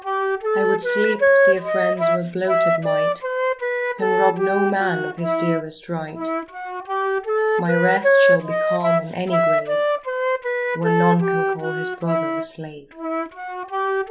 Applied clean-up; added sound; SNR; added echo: none; Wind instrument, woodwind instrument; -5 dB; none.